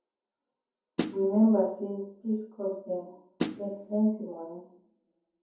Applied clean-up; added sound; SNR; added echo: none; Snare drum; 4 dB; reverberation time 0.6 s.